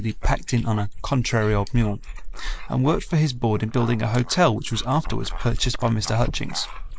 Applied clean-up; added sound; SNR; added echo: neural mask model Resemble Enhance denoiser.